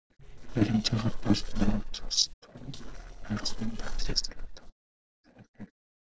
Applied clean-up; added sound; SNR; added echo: neural separator model SepFormer DNS4.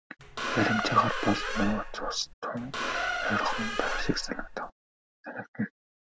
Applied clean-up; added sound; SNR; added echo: none; Squeak; 1 dB; none.